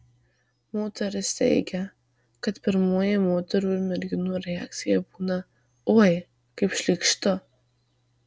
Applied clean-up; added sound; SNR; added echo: none; none; none; none.